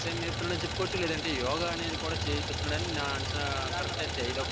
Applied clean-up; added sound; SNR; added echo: none; Idling; -1 dB; none.